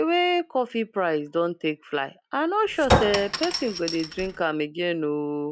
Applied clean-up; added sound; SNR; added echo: none; Chink, clink; 1 dB; none.